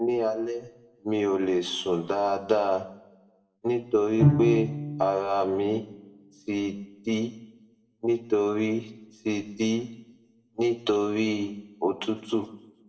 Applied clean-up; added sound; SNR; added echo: none; Bowed string instrument; 1 dB; reverberation time 0.7 s.